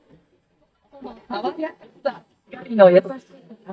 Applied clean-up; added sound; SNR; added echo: neural mask model DeepFilterNet 3.